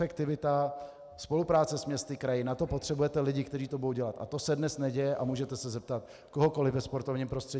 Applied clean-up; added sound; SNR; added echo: none; none; none; none.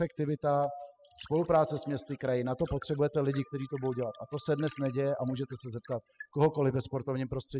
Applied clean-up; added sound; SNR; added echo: classical method spectral subtraction.